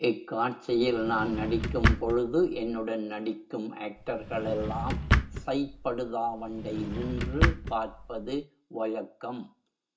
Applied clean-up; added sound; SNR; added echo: none; Drawer open or close; 0 dB; reverberation time 0.2 s.